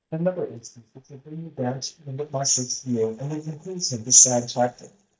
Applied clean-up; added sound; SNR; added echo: neural mask model DeepFilterNet 3.